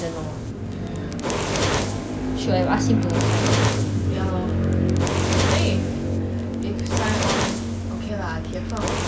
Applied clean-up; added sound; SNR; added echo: none; Fire; 6 dB; none.